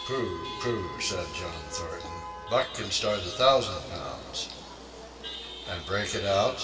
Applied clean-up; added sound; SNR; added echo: none; Chatter / Traffic noise, roadway noise / Vehicle horn, car horn, honking / Engine; 10 dB; reverberation time 2.4 s.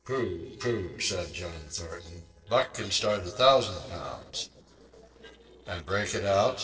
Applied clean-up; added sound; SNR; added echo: neural separator model SepFormer DNS4.